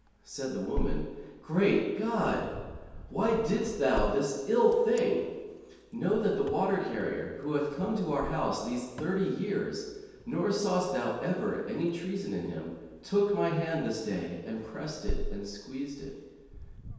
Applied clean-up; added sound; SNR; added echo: none; Wind; 10 dB; reverberation time 1.2 s.